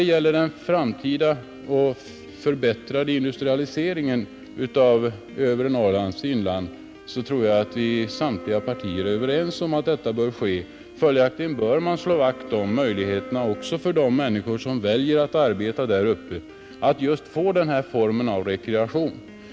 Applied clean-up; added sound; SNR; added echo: none; Wind instrument, woodwind instrument + Piano; 17 dB; none.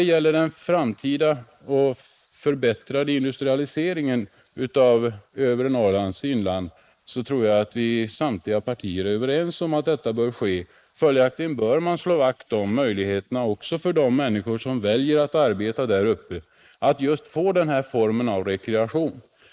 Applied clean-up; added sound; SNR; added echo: neural mask model Resemble Enhance denoiser.